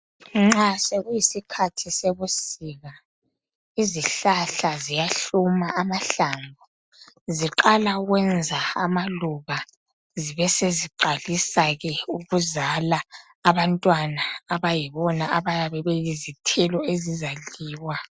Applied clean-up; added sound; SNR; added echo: none; none; none; none.